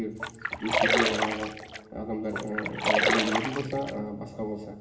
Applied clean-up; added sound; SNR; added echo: none; Splash, splatter; -4 dB; reverberation time 2.0 s.